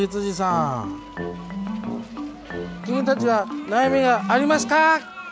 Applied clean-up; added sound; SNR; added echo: none; none; none; none.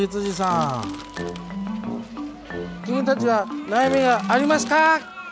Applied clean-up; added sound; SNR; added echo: none; Crushing; 19 dB; none.